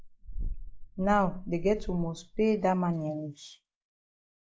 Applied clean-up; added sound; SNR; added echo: neural mask model Resemble Enhance denoiser.